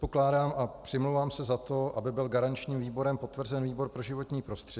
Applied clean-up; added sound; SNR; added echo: none; none; none; none.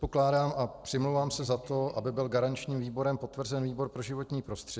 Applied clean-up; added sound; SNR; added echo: neural separator model SepFormer DNS4.